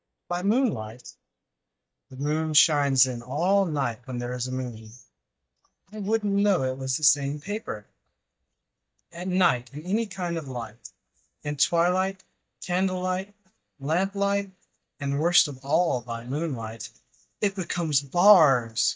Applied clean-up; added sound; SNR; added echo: neural mask model DeepFilterNet 3.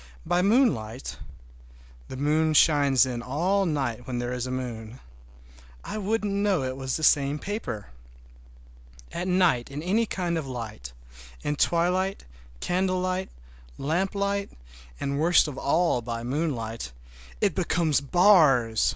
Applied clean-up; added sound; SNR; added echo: none; none; none; none.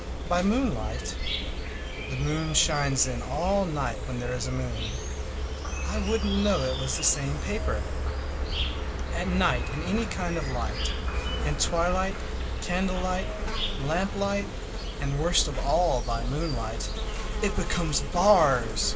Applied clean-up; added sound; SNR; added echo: none; Insect; 2 dB; reverberation time 3.0 s.